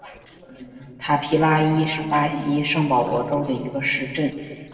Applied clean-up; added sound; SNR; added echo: neural separator model SepFormer DNS4.